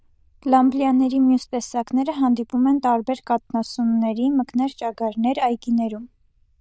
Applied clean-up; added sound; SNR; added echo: neural diffusion model UNIVERSE++.